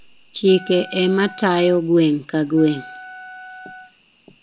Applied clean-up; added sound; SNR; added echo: none; Wind instrument, woodwind instrument; 19 dB; none.